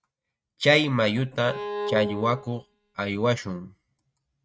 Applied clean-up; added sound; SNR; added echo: neural mask model RNNoise.